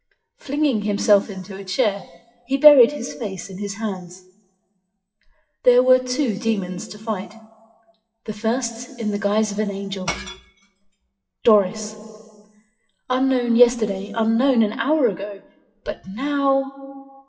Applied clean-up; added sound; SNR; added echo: classical method WPE with log-MMSE.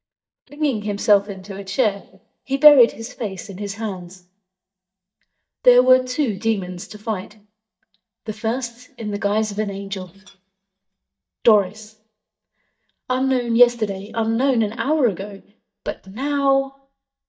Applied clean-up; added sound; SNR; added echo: neural mask model DeepFilterNet 3.